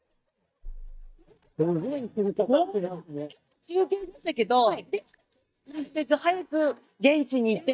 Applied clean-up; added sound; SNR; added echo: neural mask model DeepFilterNet 3.